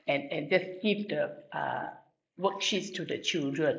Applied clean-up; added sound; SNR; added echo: neural mask model Resemble Enhance denoiser.